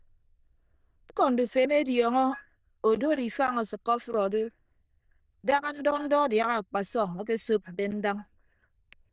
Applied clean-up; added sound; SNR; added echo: neural diffusion model UNIVERSE++.